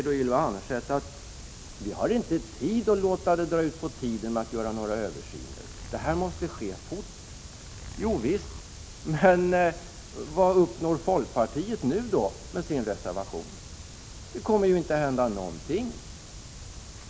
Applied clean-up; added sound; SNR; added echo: none; Zipper (clothing); 16 dB; none.